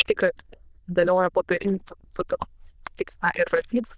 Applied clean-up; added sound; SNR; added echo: neural diffusion model UNIVERSE++.